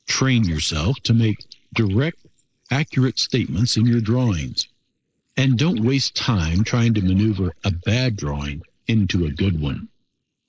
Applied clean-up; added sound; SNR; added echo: neural mask model Resemble Enhance denoiser.